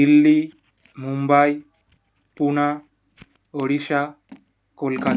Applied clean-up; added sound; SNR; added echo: none; Scissors; 14 dB; none.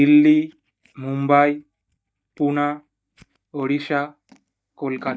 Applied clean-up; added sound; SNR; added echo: neural mask model DeepFilterNet 3.